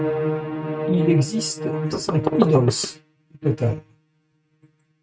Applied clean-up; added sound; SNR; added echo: neural mask model RNNoise.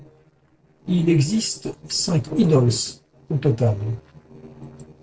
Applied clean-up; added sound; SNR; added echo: neural separator model SepFormer DNS4.